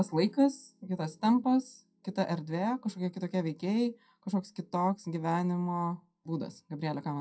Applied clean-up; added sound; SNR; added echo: classical method WPE with log-MMSE.